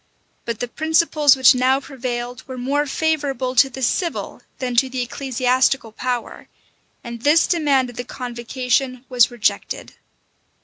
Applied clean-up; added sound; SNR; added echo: none; none; none; none.